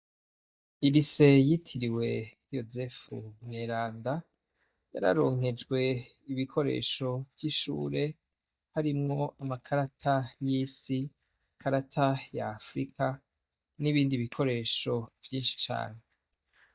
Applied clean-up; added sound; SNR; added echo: neural mask model DeepFilterNet 3.